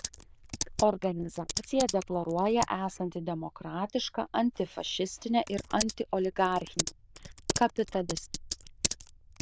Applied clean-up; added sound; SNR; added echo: neural diffusion model UNIVERSE++.